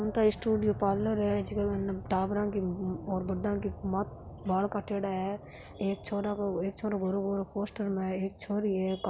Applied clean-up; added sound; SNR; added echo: none; none; none; none.